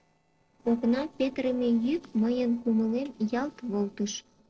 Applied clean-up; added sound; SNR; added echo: neural separator model SepFormer DNS4.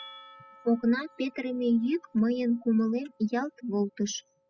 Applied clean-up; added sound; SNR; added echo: classical method spectral subtraction.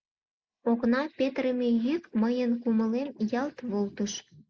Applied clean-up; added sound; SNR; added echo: neural mask model Resemble Enhance denoiser.